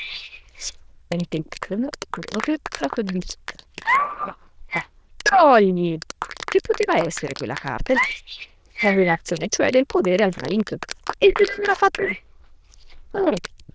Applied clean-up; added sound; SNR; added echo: neural diffusion model UNIVERSE++.